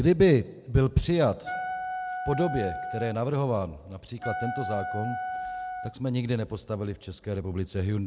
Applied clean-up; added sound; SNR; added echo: none; Wind instrument, woodwind instrument; 7 dB; none.